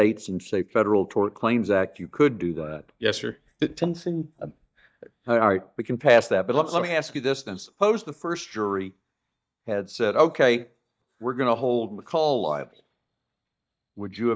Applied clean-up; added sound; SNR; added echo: neural mask model DeepFilterNet 3.